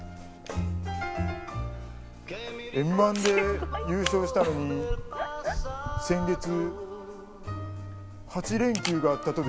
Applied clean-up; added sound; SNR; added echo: none; Camera; 11 dB; none.